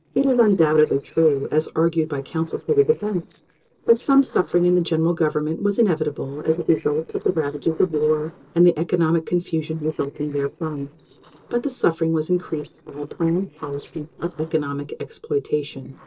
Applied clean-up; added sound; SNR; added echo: neural separator model SepFormer DNS4.